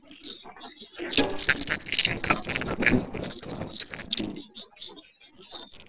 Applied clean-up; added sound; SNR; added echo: neural separator model SepFormer DNS4.